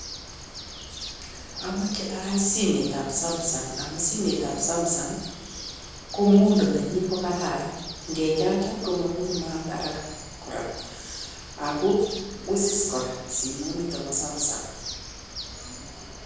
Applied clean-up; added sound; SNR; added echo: none; Bird; 12 dB; reverberation time 1.3 s.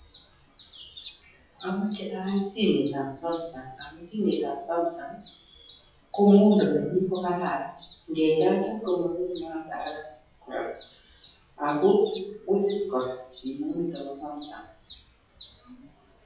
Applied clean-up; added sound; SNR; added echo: classical method WPE with log-MMSE.